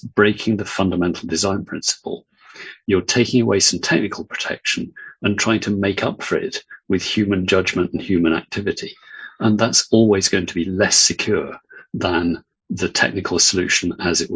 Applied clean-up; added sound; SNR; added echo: none; none; none; none.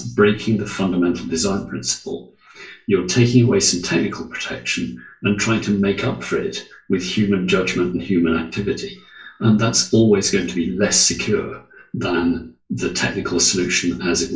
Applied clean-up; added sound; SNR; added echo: none; none; none; reverberation time 0.3 s.